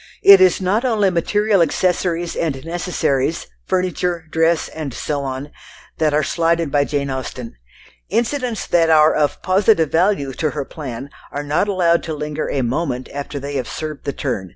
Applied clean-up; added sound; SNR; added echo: none; none; none; none.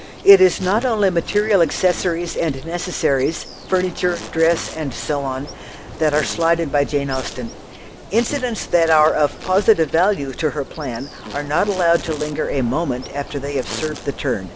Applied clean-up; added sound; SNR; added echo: none; Insect; 14 dB; none.